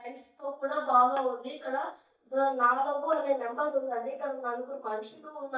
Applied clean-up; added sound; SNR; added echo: neural mask model DeepFilterNet 3.